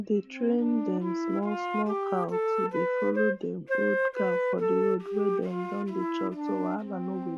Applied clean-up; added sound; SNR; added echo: none; Wind instrument, woodwind instrument; -1 dB; none.